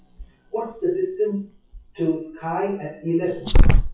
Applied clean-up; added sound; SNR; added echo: classical method WPE with log-MMSE.